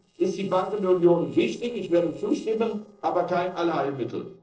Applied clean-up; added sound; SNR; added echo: neural separator model SepFormer DNS4.